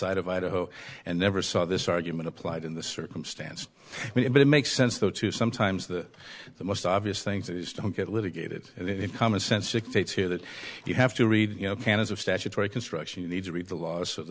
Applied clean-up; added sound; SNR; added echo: none; none; none; none.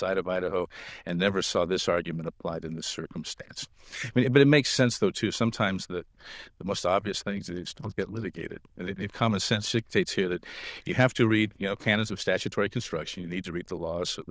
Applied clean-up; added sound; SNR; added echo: neural diffusion model UNIVERSE++.